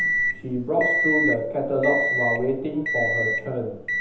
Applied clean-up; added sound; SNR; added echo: none; Microwave oven; 0 dB; reverberation time 0.8 s.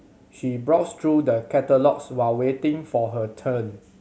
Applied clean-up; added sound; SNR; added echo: none; none; none; none.